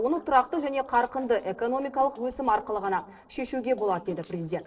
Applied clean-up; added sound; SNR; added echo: neural separator model SepFormer DNS4.